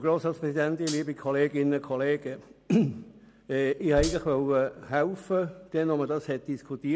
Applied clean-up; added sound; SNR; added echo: none; Hi-hat + Car; 11 dB; none.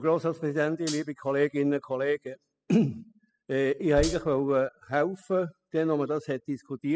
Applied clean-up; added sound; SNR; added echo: classical method spectral subtraction.